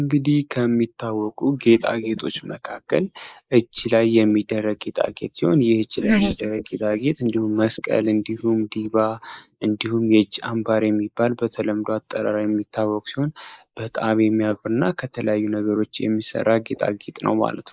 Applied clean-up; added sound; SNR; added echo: neural mask model Resemble Enhance denoiser.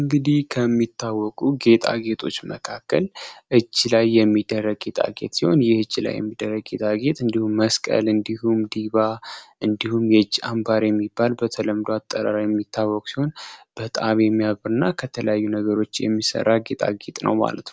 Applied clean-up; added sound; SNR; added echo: none; none; none; none.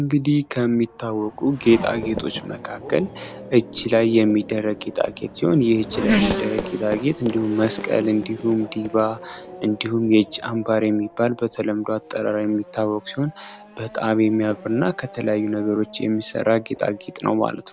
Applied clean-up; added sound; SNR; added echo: none; Race car, auto racing / Accelerating, revving, vroom; 11 dB; none.